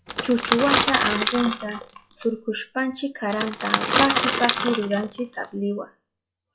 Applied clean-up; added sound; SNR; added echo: classical method log-MMSE.